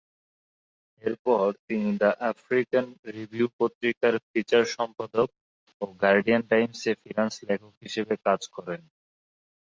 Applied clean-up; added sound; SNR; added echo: none; none; none; none.